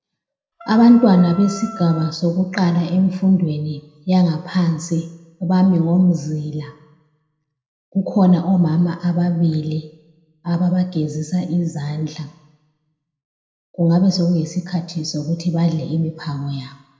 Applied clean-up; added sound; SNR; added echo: none; Wind instrument, woodwind instrument; 17 dB; reverberation time 0.7 s.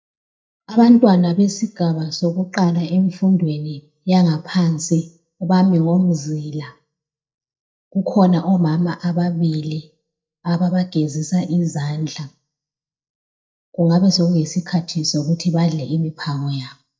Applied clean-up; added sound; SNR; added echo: neural mask model DeepFilterNet 3.